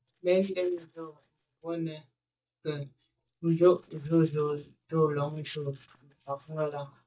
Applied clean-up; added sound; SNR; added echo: neural mask model DeepFilterNet 3.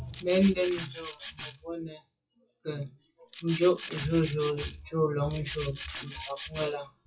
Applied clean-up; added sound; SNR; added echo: classical method WPE with log-MMSE.